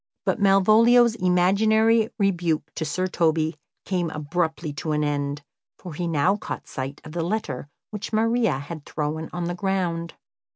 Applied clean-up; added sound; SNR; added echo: none; none; none; none.